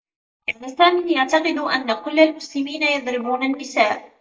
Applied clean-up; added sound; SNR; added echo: neural mask model DeepFilterNet 3.